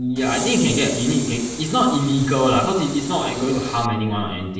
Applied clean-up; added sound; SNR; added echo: none; Train; 11 dB; reverberation time 0.8 s.